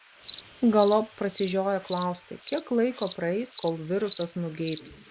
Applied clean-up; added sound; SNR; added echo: none; Cricket; -1 dB; none.